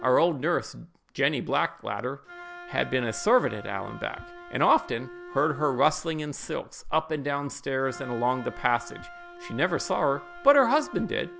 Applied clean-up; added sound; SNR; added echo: none; Wind instrument, woodwind instrument; 18 dB; none.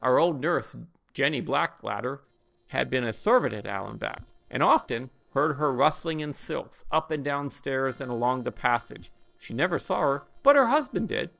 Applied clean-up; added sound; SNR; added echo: neural separator model SepFormer DNS4.